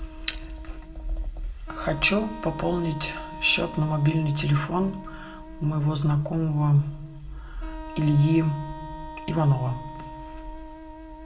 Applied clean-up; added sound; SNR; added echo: none; Wind instrument, woodwind instrument; 15 dB; reverberation time 0.6 s.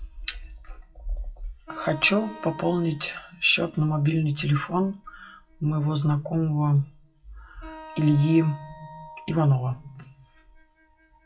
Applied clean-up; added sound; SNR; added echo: classical method WPE with log-MMSE.